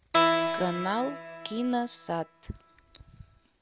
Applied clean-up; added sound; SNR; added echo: none; Keyboard (musical); -2 dB; none.